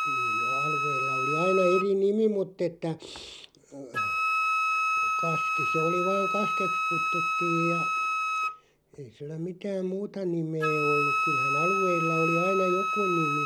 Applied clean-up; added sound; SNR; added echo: none; Wind instrument, woodwind instrument; -2 dB; none.